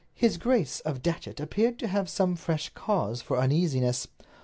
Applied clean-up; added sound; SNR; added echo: none; none; none; none.